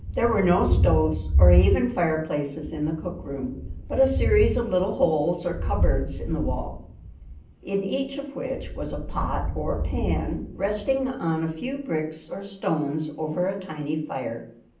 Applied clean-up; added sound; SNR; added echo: none; Thunder; 1 dB; reverberation time 0.6 s.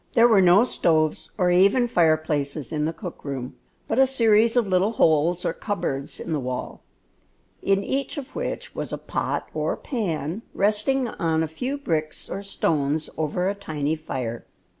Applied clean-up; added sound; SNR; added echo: none; none; none; none.